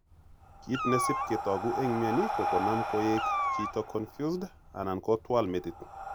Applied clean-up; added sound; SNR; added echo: none; Meow + Breathing; 2 dB; none.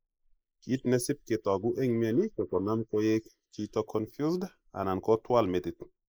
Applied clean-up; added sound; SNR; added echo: neural mask model Resemble Enhance denoiser.